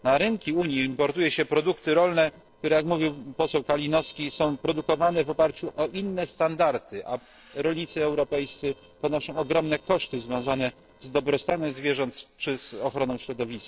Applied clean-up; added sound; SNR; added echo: neural separator model SepFormer DNS4.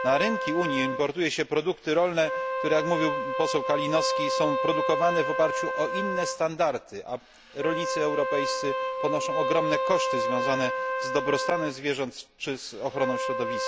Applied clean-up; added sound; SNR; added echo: none; Wind instrument, woodwind instrument; 2 dB; none.